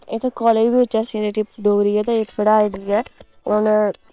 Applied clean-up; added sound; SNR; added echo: neural separator model SepFormer WHAM!.